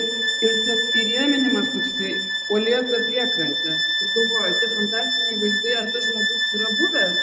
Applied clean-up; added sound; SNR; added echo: none; Bowed string instrument; -3 dB; none.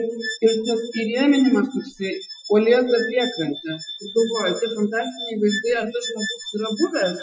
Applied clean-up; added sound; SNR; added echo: classical method Wiener filter.